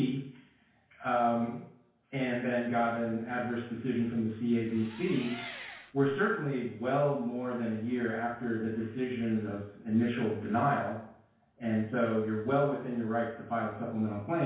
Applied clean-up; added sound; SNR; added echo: none; Engine; 14 dB; reverberation time 0.5 s.